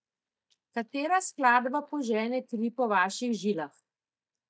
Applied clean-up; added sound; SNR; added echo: neural mask model DeepFilterNet 3.